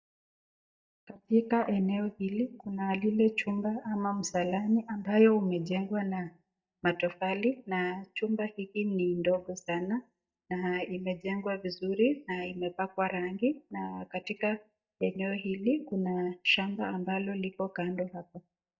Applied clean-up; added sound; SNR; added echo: neural mask model DeepFilterNet 3.